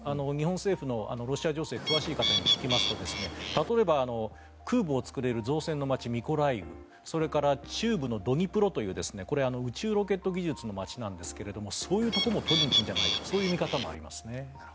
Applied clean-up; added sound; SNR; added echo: none; Bird; 0 dB; none.